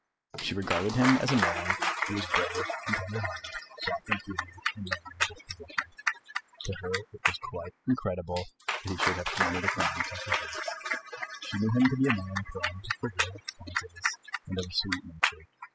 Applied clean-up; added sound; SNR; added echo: classical method spectral subtraction.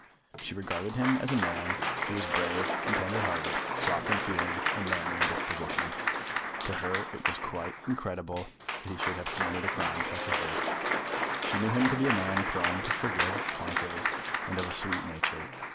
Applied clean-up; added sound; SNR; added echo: none; Applause / Cheering; -3 dB; none.